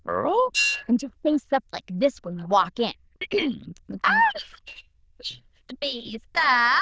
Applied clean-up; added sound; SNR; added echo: neural diffusion model UNIVERSE++.